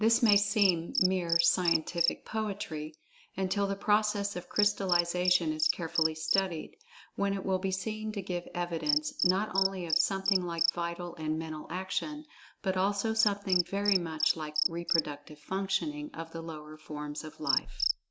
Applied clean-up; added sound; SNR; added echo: none; Cricket; 3 dB; none.